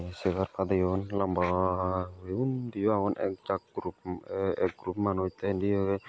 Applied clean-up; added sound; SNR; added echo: none; none; none; none.